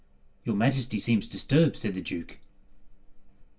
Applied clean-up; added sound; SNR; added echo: none; none; none; reverberation time 0.2 s.